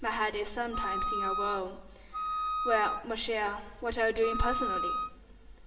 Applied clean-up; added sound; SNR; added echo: none; Wind instrument, woodwind instrument; 0 dB; reverberation time 2.2 s.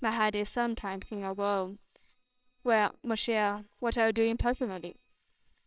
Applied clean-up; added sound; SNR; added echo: neural separator model SepFormer WHAMR!.